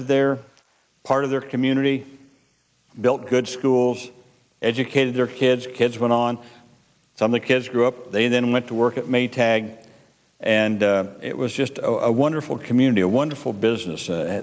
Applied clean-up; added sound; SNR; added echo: neural mask model Resemble Enhance denoiser.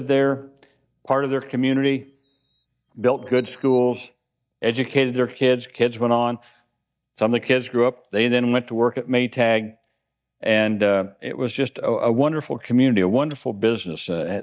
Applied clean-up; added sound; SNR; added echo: neural mask model DeepFilterNet 3.